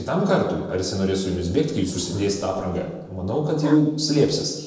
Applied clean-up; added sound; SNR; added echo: neural separator model SepFormer DNS4.